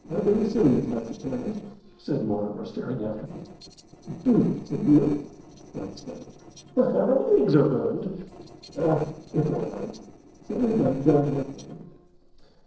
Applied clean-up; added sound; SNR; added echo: neural separator model SepFormer DNS4.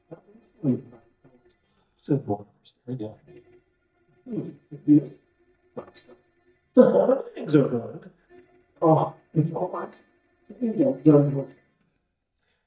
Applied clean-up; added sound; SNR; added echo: neural mask model DeepFilterNet 3.